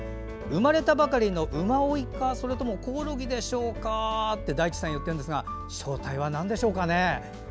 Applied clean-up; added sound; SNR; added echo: none; none; none; none.